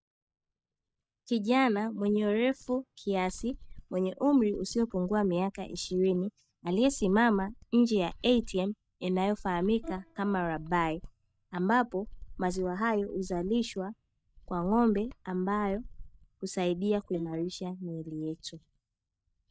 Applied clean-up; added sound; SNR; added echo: neural mask model DeepFilterNet 3.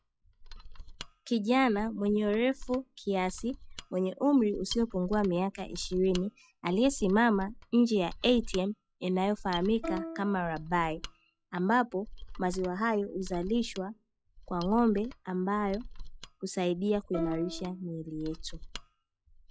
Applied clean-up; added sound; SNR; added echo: classical method log-MMSE.